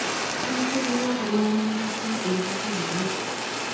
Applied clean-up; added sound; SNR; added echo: none; Fire; 1 dB; reverberation time 0.8 s.